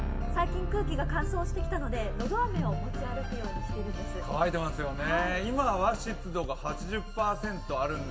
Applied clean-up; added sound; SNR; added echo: none; Keyboard (musical); 4 dB; reverberation time 1.3 s.